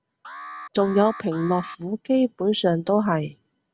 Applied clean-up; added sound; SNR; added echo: none; Alarm; 15 dB; none.